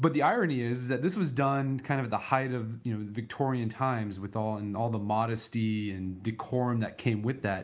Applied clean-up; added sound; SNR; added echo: none; none; none; none.